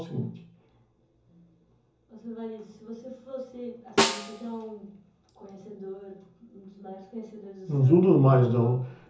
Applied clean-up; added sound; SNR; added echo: none; Snare drum; 4 dB; reverberation time 0.7 s.